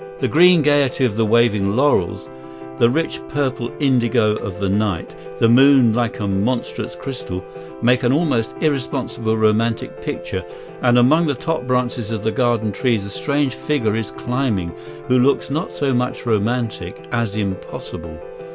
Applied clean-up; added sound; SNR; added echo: none; Piano; 14 dB; none.